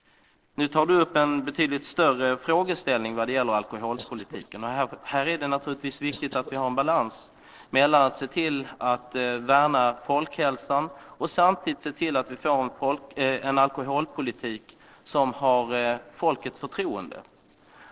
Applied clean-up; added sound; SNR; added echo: neural separator model SepFormer DNS4.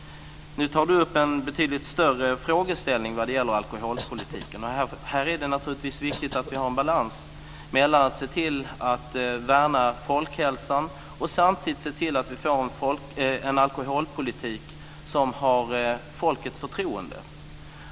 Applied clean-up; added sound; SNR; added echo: none; Cough; 16 dB; none.